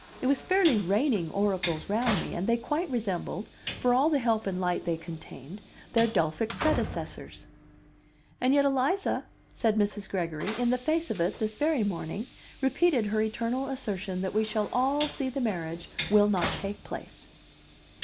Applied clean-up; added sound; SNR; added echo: none; Train; 11 dB; none.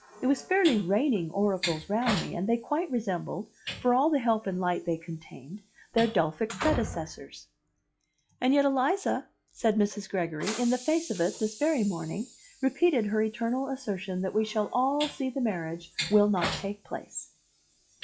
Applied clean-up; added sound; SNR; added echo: classical method log-MMSE.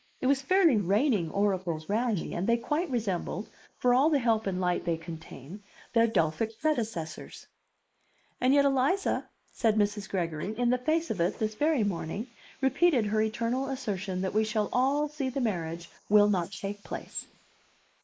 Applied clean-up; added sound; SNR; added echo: neural mask model Resemble Enhance denoiser.